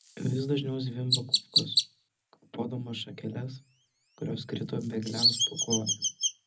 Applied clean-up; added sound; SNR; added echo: none; Chirp, tweet; -2 dB; reverberation time 0.4 s.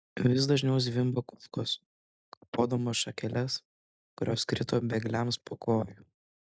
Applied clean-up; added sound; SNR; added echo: none; none; none; none.